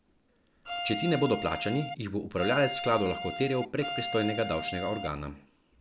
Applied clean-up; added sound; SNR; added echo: none; Bowed string instrument; 6 dB; none.